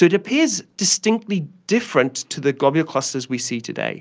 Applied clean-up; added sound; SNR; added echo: none; none; none; none.